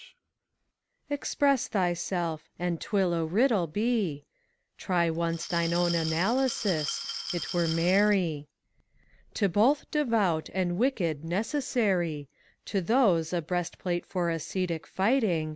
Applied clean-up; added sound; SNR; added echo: none; Glass; 8 dB; none.